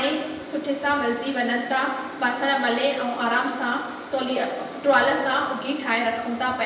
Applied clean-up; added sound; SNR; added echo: none; none; none; reverberation time 1.0 s.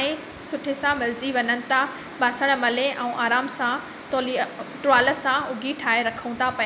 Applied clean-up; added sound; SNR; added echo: none; none; none; none.